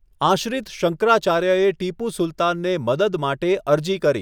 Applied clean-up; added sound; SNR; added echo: none; none; none; none.